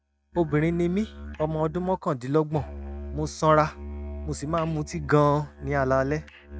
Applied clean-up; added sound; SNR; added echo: neural mask model RNNoise.